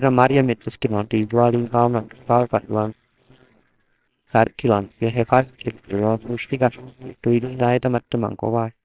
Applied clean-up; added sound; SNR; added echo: neural separator model SepFormer WHAMR!.